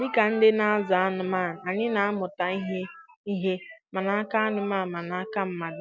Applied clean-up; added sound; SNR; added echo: none; none; none; none.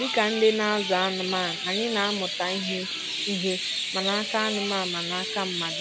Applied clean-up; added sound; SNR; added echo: none; Chirp, tweet; 3 dB; none.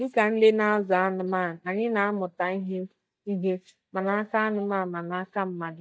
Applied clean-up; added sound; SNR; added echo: neural mask model DeepFilterNet 3.